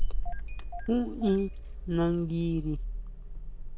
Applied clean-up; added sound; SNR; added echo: none; Engine starting / Car; 1 dB; none.